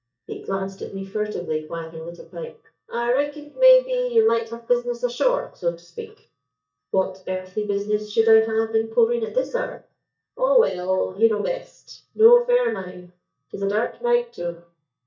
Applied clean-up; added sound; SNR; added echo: neural mask model DeepFilterNet 3.